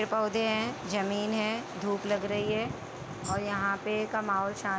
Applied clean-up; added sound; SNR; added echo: none; Tambourine; 14 dB; none.